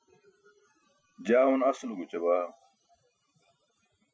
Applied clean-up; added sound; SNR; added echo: classical method Wiener filter.